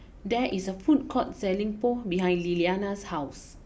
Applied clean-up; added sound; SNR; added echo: none; none; none; none.